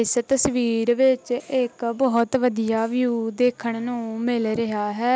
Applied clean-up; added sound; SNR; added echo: none; none; none; none.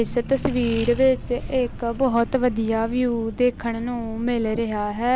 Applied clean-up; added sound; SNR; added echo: none; Accelerating, revving, vroom; 12 dB; none.